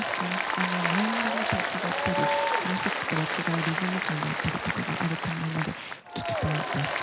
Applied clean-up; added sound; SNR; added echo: none; Applause; -2 dB; none.